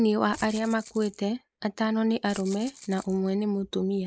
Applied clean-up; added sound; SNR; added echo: neural mask model Resemble Enhance denoiser.